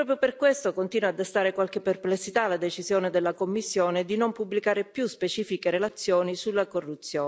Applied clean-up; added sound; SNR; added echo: none; none; none; none.